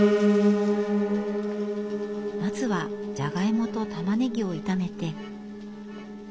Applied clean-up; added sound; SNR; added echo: none; Piano; -4 dB; none.